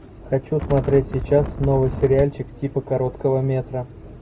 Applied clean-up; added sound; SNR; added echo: none; Wind; 7 dB; none.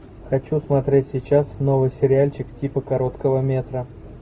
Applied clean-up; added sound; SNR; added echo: none; none; none; none.